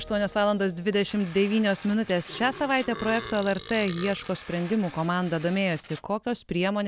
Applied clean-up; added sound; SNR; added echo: none; Tearing + Burping, eructation; 15 dB; none.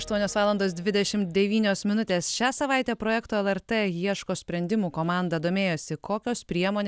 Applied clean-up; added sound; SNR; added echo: none; none; none; none.